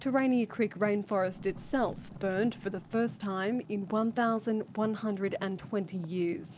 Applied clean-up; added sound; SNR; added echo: none; Bird + Fire; 16 dB; none.